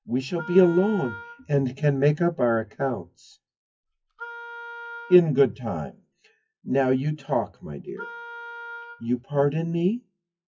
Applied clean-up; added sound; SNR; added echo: classical method WPE with log-MMSE.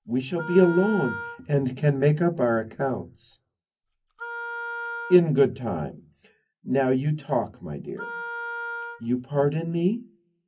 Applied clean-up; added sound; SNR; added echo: none; Wind instrument, woodwind instrument; 11 dB; reverberation time 0.3 s.